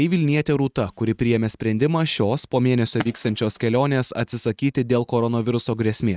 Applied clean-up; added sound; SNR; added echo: neural mask model RNNoise.